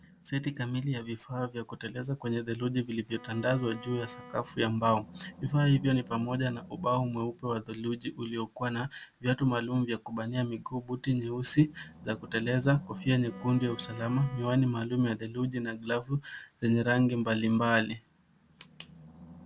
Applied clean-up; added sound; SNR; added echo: none; Bowed string instrument + Animal; 20 dB; none.